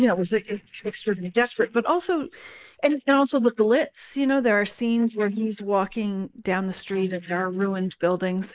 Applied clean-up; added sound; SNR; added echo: neural mask model Resemble Enhance denoiser.